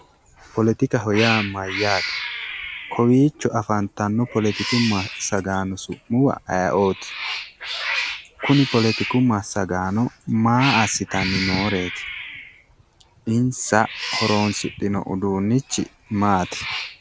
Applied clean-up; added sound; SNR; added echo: none; Cat; 9 dB; none.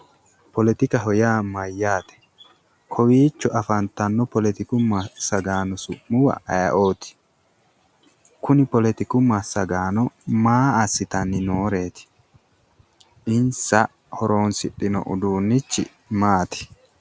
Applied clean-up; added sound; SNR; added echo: none; none; none; none.